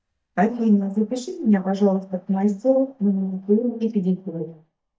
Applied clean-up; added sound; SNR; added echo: neural mask model DeepFilterNet 3.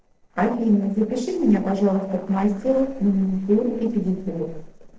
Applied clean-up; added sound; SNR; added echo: neural separator model SepFormer DNS4.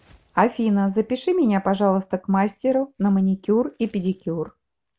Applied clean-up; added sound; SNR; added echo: none; none; none; none.